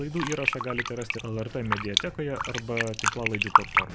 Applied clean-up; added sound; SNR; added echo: none; Fill (with liquid); -4 dB; none.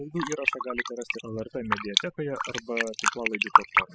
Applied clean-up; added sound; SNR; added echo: classical method spectral subtraction.